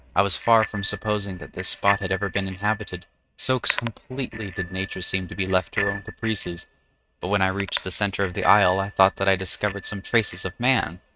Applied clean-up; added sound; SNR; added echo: neural mask model RNNoise.